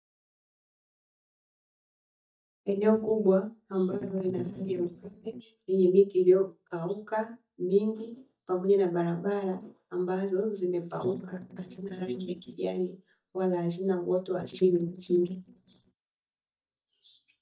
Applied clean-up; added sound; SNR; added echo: neural mask model DeepFilterNet 3.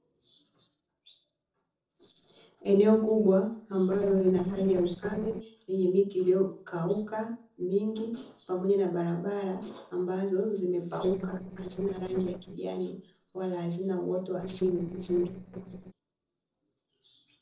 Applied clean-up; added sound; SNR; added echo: neural separator model SepFormer DNS4.